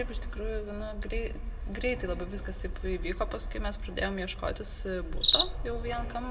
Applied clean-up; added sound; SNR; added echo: none; Cricket; 2 dB; reverberation time 0.4 s.